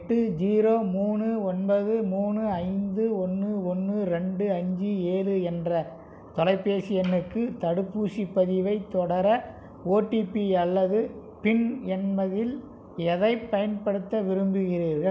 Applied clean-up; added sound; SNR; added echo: none; none; none; none.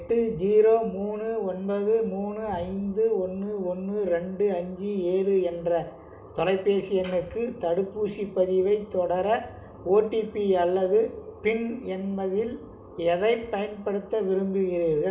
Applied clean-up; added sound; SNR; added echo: none; none; none; reverberation time 1.1 s.